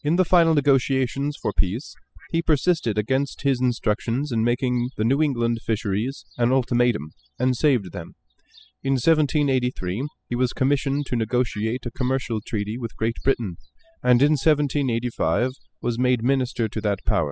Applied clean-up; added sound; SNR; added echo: classical method spectral subtraction.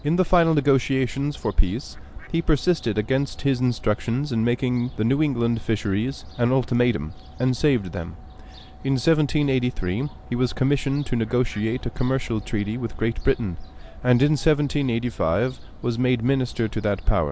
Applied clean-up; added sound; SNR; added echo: none; Fowl; 18 dB; none.